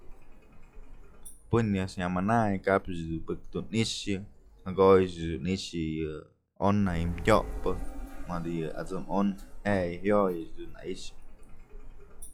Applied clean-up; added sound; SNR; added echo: classical method log-MMSE.